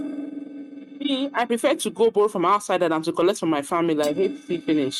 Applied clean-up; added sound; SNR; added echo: neural mask model RNNoise.